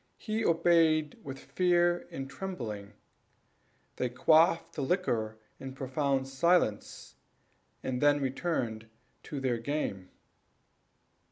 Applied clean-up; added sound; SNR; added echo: none; none; none; none.